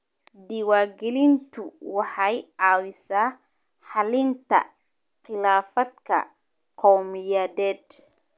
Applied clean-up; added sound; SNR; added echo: none; none; none; none.